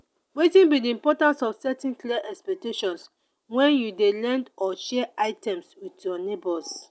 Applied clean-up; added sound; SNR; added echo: none; none; none; none.